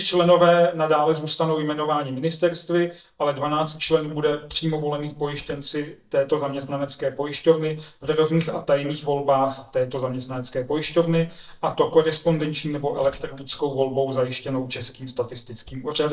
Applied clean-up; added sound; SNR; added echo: neural mask model DeepFilterNet 3.